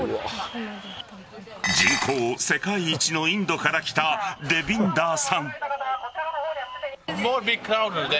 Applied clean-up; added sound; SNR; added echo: none; Dishes, pots, and pans; 2 dB; none.